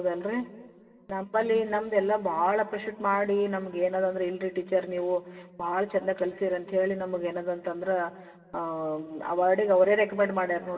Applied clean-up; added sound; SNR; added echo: none; none; none; reverberation time 3.0 s.